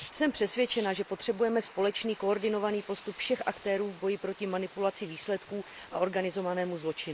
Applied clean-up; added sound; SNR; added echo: neural mask model Resemble Enhance denoiser.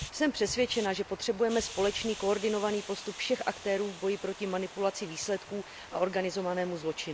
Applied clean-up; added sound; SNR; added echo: none; Water + Hiss; 14 dB; none.